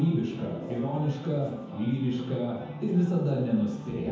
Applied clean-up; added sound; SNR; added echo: none; Brass instrument; 18 dB; reverberation time 0.9 s.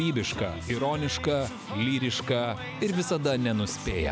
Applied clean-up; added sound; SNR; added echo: none; none; none; none.